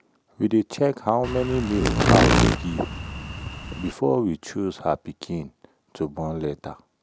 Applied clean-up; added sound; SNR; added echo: none; Insect; -4 dB; none.